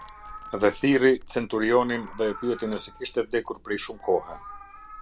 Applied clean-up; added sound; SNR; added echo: none; Domestic sounds, home sounds + Meow; 18 dB; none.